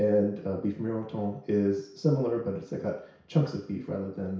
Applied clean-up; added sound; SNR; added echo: none; none; none; reverberation time 0.6 s.